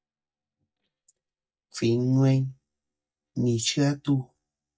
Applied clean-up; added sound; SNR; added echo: neural mask model DeepFilterNet 3.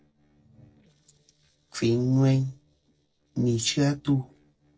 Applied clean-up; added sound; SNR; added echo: neural separator model SepFormer DNS4.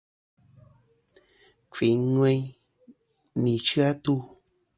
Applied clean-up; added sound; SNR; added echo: none; none; none; none.